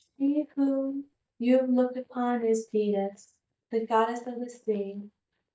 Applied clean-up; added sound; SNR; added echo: neural mask model DeepFilterNet 3.